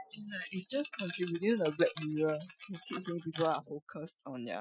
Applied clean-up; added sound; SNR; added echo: classical method Wiener filter.